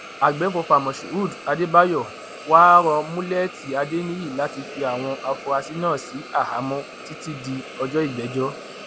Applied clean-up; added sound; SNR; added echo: none; Hiss; 15 dB; none.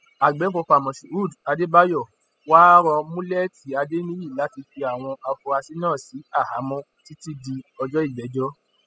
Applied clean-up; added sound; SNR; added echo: classical method spectral subtraction.